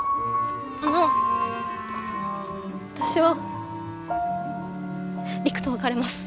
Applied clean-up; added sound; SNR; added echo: none; Piano; 1 dB; none.